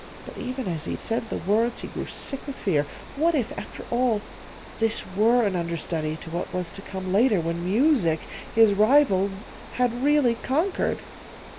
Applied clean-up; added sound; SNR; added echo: none; Water; 16 dB; none.